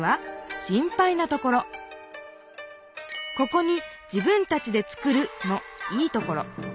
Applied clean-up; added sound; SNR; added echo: none; none; none; none.